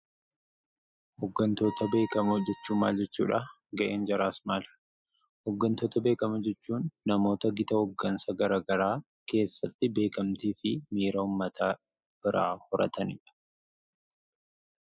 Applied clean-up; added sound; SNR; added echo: classical method spectral subtraction.